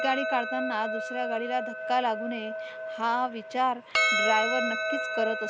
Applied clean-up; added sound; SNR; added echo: none; Percussion; 0 dB; none.